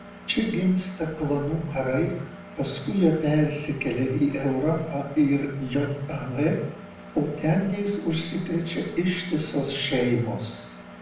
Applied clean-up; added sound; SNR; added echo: none; Engine; 17 dB; reverberation time 0.7 s.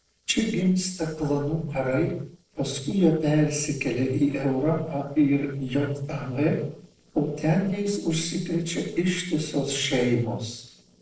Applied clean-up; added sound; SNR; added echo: neural separator model SepFormer DNS4.